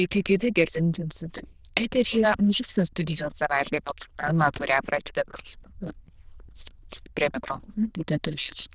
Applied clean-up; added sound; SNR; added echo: neural diffusion model UNIVERSE++.